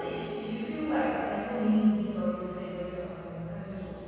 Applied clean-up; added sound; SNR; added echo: none; none; none; reverberation time 2.2 s.